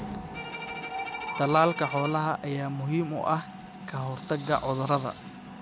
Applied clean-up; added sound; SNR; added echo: none; Bowed string instrument + Mechanisms; 10 dB; none.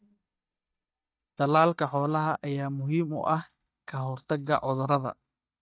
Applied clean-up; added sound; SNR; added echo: neural mask model DeepFilterNet 3.